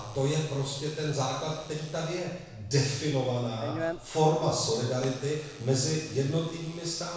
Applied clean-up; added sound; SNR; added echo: none; Alarm / Door; 15 dB; reverberation time 1.0 s.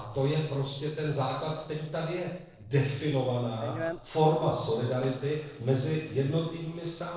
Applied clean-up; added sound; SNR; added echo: neural separator model SepFormer DNS4.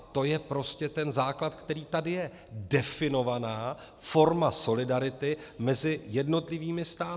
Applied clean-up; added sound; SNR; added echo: none; none; none; none.